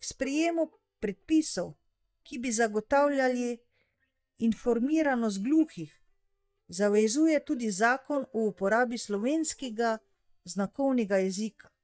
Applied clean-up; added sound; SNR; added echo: neural mask model DeepFilterNet 3.